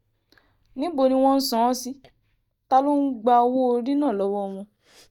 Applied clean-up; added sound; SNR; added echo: neural mask model DeepFilterNet 3.